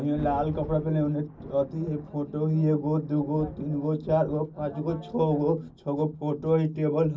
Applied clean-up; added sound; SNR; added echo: none; Thunder; 19 dB; reverberation time 0.4 s.